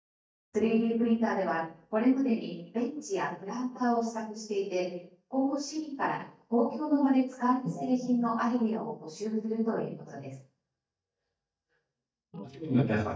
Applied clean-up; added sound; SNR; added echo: neural mask model DeepFilterNet 3.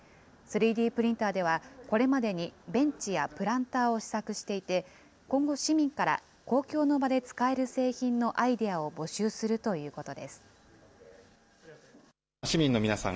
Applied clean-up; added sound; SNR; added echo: none; none; none; none.